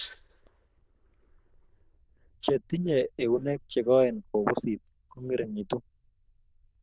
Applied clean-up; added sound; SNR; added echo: neural diffusion model UNIVERSE++.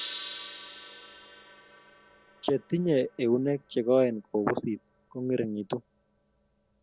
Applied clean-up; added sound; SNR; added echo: none; Gong; 17 dB; none.